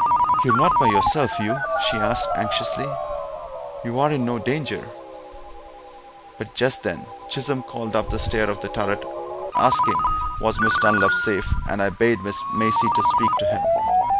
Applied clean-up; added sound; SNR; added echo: none; Ringtone; -1 dB; none.